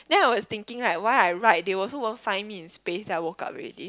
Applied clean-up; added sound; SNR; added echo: none; none; none; none.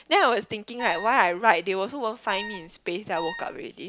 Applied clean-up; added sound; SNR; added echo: none; Wind instrument, woodwind instrument; 12 dB; none.